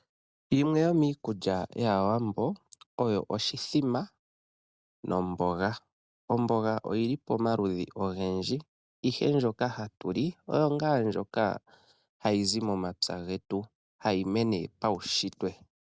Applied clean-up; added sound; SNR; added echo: none; none; none; none.